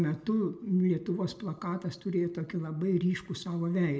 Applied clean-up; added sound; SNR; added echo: none; none; none; reverberation time 1.0 s.